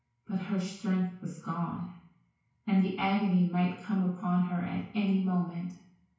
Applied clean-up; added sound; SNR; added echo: none; none; none; reverberation time 0.5 s.